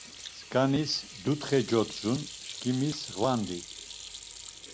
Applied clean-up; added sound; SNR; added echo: none; Sink (filling or washing) / Hands; 12 dB; none.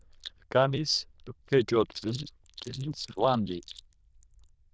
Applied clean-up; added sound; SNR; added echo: neural diffusion model UNIVERSE++.